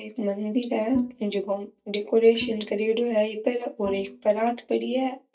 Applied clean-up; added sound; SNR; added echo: neural mask model DeepFilterNet 3.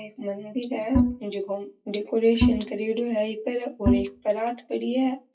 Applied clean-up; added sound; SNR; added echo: classical method WPE with log-MMSE.